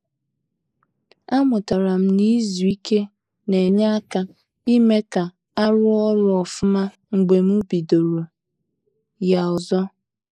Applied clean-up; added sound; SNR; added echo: neural mask model Resemble Enhance denoiser.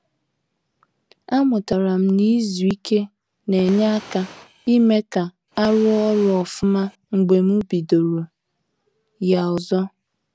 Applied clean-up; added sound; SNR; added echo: none; Fire; 20 dB; none.